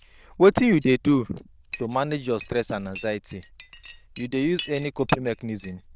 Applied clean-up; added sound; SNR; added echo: neural diffusion model UNIVERSE++.